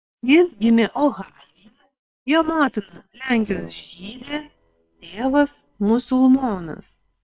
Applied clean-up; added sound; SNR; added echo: neural separator model SepFormer WHAM!.